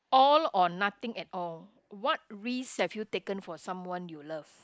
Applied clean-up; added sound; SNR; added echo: neural mask model Resemble Enhance denoiser.